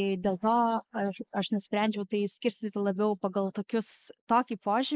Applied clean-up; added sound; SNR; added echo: neural mask model Resemble Enhance denoiser.